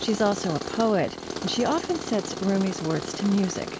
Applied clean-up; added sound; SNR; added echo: none; Tools; 8 dB; none.